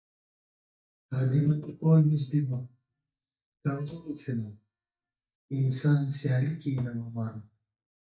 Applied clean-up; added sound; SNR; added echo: neural mask model DeepFilterNet 3.